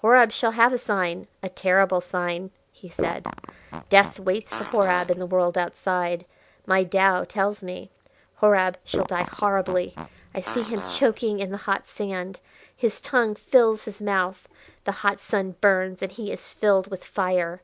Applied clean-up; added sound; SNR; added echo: none; Fart; 11 dB; none.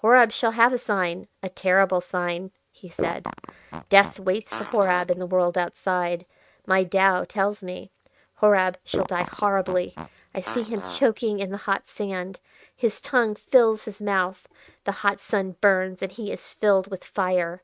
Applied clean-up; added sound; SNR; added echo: neural mask model RNNoise.